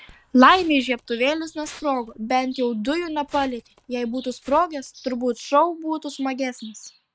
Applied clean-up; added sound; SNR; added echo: neural mask model RNNoise.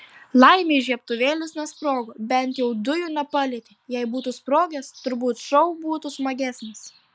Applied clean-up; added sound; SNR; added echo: none; none; none; none.